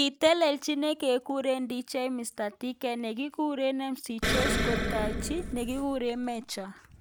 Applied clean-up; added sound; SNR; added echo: none; Explosion; 1 dB; none.